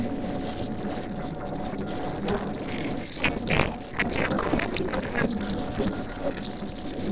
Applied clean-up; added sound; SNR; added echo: neural separator model SepFormer DNS4.